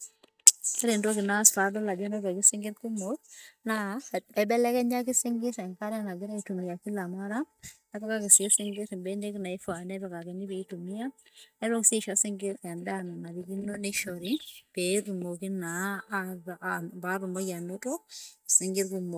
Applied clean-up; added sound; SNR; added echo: neural mask model DeepFilterNet 3.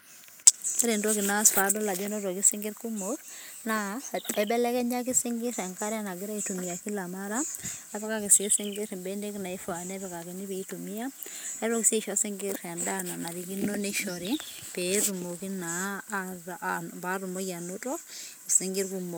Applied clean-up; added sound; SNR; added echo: neural mask model Resemble Enhance denoiser.